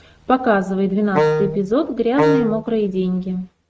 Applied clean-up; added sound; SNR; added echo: neural mask model RNNoise.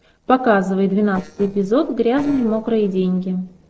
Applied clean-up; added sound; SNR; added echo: neural separator model SepFormer DNS4.